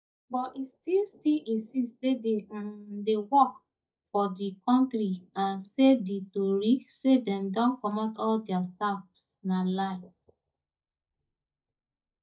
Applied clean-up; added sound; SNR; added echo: neural mask model DeepFilterNet 3.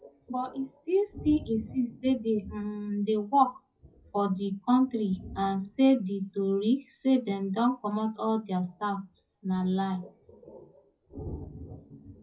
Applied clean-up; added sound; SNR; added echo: classical method WPE with log-MMSE.